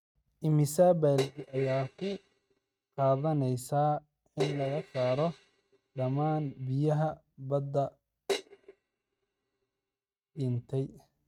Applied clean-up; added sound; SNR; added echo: neural mask model RNNoise.